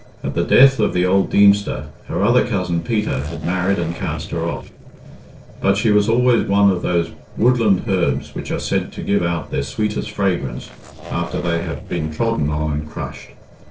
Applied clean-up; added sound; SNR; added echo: neural separator model SepFormer DNS4.